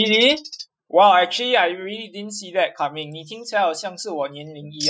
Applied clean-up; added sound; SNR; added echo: classical method Wiener filter.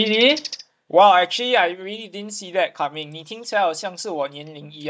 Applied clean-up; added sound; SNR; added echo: neural mask model DeepFilterNet 3.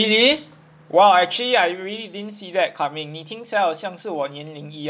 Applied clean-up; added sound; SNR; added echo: none; none; none; none.